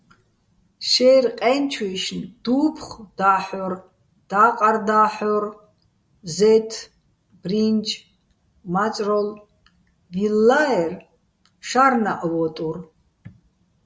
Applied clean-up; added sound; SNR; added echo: none; none; none; none.